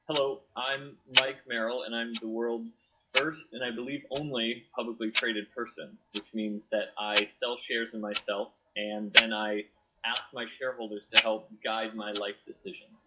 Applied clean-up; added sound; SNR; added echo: classical method WPE with log-MMSE.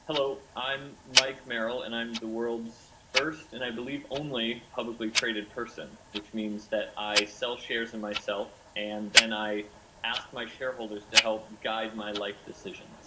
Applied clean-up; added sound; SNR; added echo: none; Tick-tock; 0 dB; reverberation time 0.6 s.